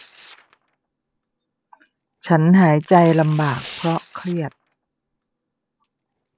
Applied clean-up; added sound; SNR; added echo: none; Tearing; 20 dB; none.